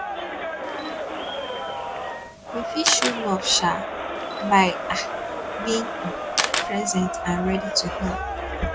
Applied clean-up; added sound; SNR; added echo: none; Crowd + Camera; 2 dB; none.